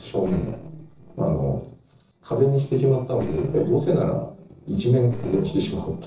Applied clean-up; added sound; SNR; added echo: neural separator model SepFormer DNS4.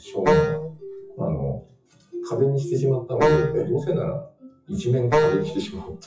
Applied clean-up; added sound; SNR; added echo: classical method WPE with log-MMSE.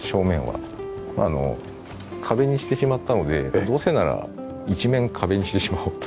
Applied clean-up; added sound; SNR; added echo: none; none; none; none.